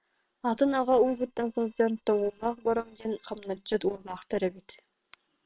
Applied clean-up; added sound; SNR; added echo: neural separator model SepFormer WHAM!.